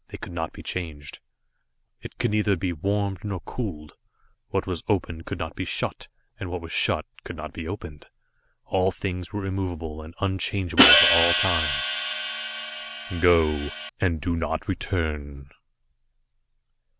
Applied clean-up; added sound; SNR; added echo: none; Hi-hat; -5 dB; none.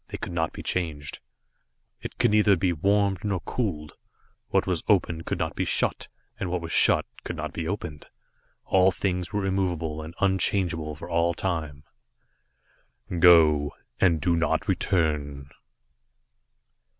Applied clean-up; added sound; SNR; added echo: none; none; none; none.